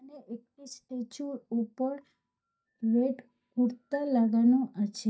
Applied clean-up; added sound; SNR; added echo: neural mask model DeepFilterNet 3.